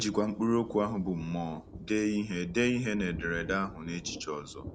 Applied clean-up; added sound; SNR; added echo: none; Thunder; 15 dB; none.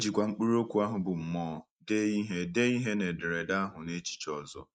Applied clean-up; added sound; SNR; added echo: neural mask model Resemble Enhance denoiser.